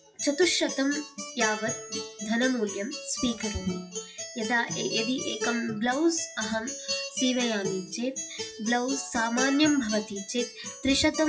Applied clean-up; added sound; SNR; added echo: classical method WPE with log-MMSE.